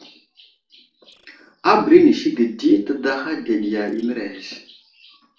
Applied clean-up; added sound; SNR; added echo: neural separator model SepFormer DNS4.